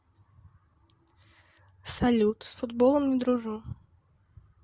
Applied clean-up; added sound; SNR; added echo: none; none; none; none.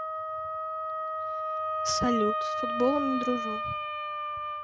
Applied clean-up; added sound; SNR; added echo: none; Wind instrument, woodwind instrument; -1 dB; none.